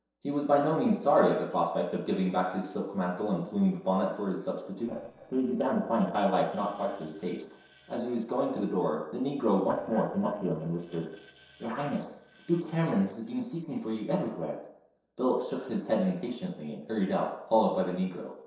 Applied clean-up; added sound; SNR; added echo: neural separator model SepFormer DNS4.